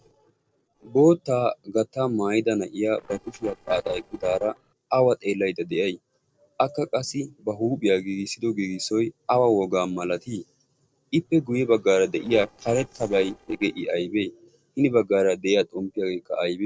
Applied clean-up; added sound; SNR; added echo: neural separator model SepFormer DNS4.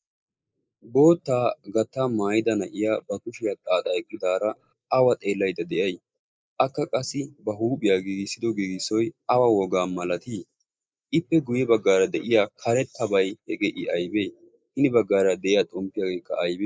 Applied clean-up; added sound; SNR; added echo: neural mask model Resemble Enhance denoiser.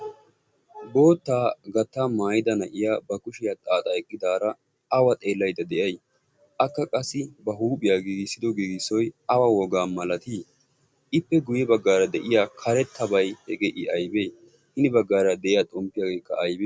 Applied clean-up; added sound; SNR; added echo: none; none; none; none.